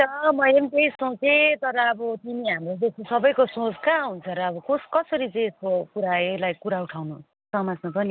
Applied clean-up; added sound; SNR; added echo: none; none; none; none.